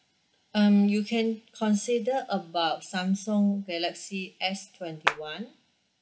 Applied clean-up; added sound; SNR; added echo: none; Clapping; 0 dB; none.